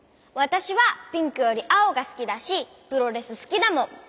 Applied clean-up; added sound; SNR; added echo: none; none; none; none.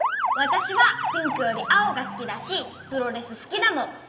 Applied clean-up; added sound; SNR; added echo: none; Motor vehicle (road) / Siren; 4 dB; reverberation time 1.9 s.